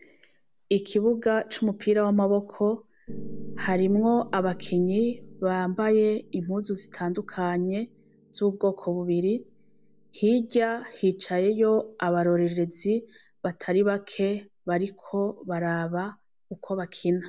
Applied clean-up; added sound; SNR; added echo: none; Piano; 18 dB; none.